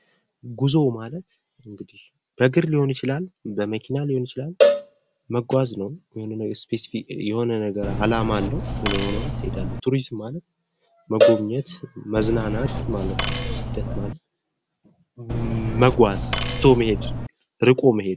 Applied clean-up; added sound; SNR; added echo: none; Cowbell + Cutlery, silverware; 0 dB; none.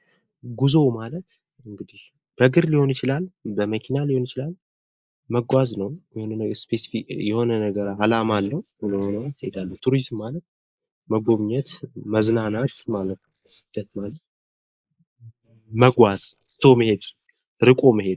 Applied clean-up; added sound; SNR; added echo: neural mask model Resemble Enhance denoiser.